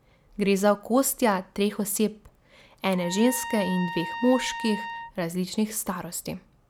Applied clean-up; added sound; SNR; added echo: none; Trumpet; 11 dB; none.